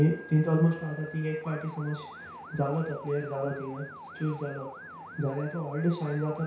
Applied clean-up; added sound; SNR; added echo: none; Motor vehicle (road) / Siren; 15 dB; reverberation time 0.6 s.